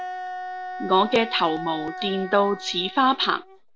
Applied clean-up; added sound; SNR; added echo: none; Wind instrument, woodwind instrument; 11 dB; none.